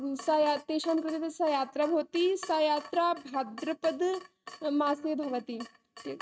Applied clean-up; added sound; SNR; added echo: neural mask model RNNoise.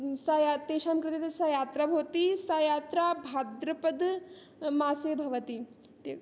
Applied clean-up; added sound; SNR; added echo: none; none; none; none.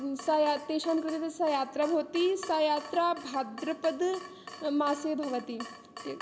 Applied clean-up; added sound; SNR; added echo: none; Drip / Water tap, faucet; 16 dB; none.